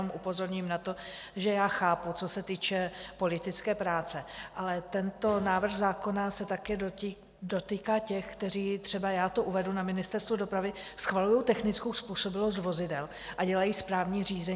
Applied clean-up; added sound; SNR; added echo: none; none; none; none.